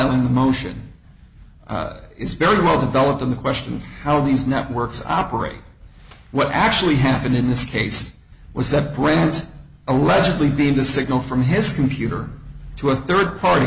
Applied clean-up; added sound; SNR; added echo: none; none; none; none.